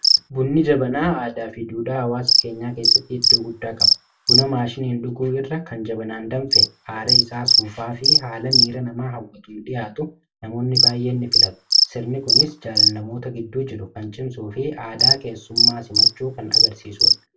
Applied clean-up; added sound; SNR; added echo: none; Cricket; -5 dB; reverberation time 0.2 s.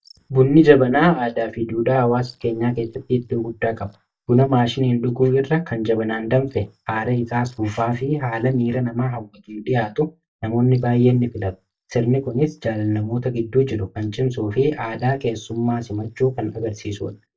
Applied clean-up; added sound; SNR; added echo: neural mask model DeepFilterNet 3.